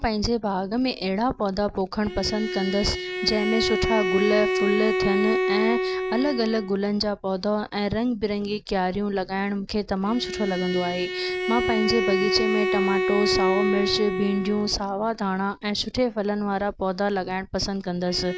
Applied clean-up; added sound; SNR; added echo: none; Bowed string instrument; 3 dB; none.